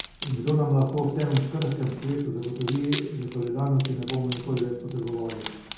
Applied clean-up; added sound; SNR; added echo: none; Wood; 6 dB; reverberation time 0.7 s.